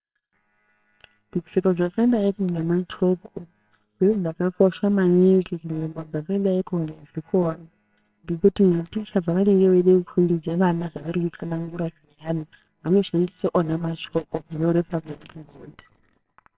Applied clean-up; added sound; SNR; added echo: neural separator model SepFormer WHAMR!.